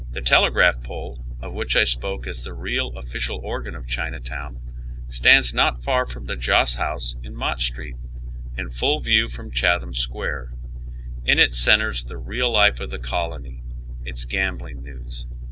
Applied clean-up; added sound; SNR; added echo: none; none; none; none.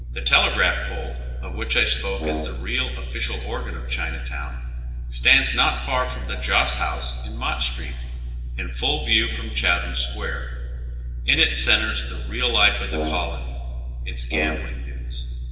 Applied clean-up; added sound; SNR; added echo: none; Brass instrument; 9 dB; reverberation time 2.1 s.